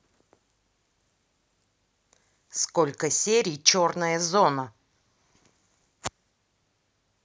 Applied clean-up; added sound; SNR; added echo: none; none; none; none.